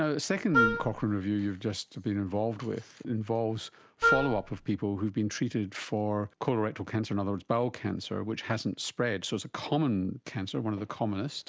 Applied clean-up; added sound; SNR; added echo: none; Wind instrument, woodwind instrument; -2 dB; none.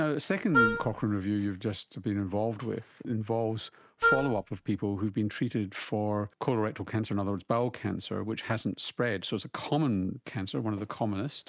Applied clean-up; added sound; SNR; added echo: neural mask model RNNoise.